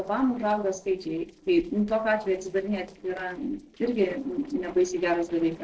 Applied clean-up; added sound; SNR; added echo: neural separator model SepFormer DNS4.